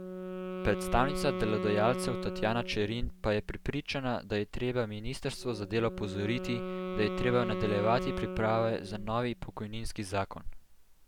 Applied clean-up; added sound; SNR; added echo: none; Wind instrument, woodwind instrument; 7 dB; none.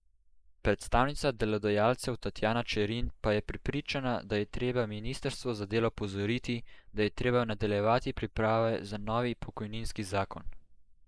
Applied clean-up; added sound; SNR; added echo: neural mask model Resemble Enhance denoiser.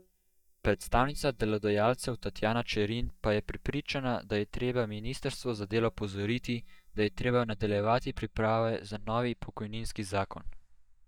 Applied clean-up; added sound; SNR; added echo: neural mask model DeepFilterNet 3.